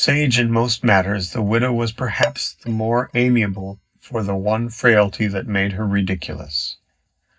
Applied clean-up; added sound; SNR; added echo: neural mask model DeepFilterNet 3.